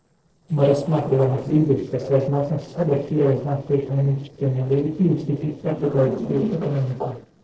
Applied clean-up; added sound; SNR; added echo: neural separator model SepFormer DNS4.